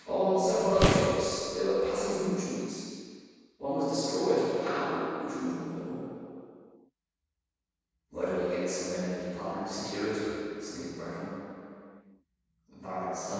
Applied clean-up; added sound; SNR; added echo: none; Boom; 0 dB; reverberation time 2.1 s.